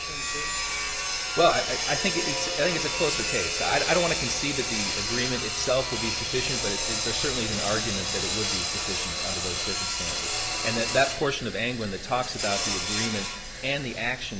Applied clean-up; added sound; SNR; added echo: none; Sawing; 0 dB; none.